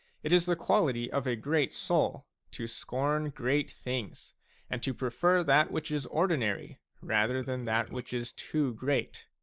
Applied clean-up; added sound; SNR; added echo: neural mask model Resemble Enhance denoiser.